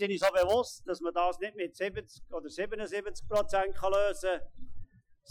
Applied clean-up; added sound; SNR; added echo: classical method Wiener filter.